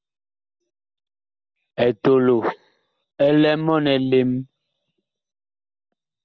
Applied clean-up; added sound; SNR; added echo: none; none; none; none.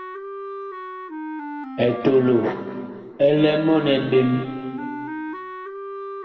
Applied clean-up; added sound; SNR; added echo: none; Wind instrument, woodwind instrument; 11 dB; reverberation time 2.1 s.